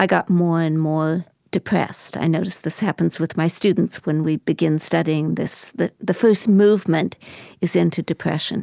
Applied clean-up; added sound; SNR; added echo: none; none; none; none.